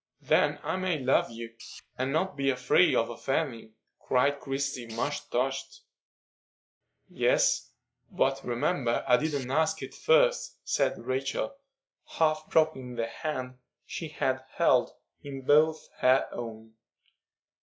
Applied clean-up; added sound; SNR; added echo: classical method log-MMSE.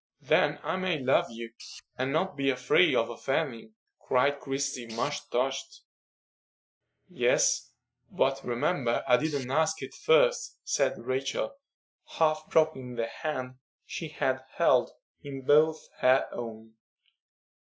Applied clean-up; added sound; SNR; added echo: classical method Wiener filter.